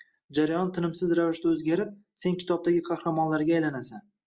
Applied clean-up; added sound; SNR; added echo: none; none; none; none.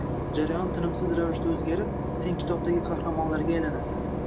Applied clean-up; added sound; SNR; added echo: none; Engine / Boat, Water vehicle; 0 dB; none.